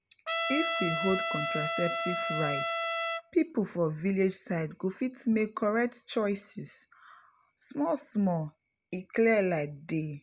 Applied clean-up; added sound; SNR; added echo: none; Trumpet; 1 dB; none.